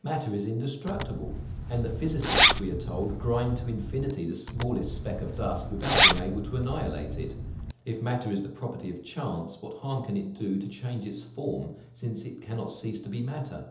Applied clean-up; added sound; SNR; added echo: none; Zipper (clothing); -4 dB; reverberation time 0.8 s.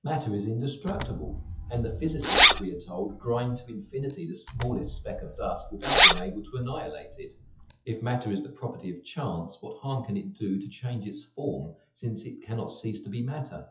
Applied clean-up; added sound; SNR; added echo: classical method WPE with log-MMSE.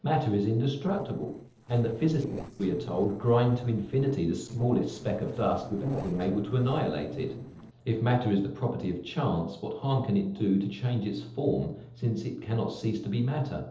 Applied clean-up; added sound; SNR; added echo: neural separator model SepFormer DNS4.